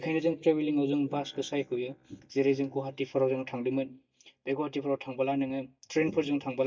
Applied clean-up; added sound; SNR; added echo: neural mask model DeepFilterNet 3.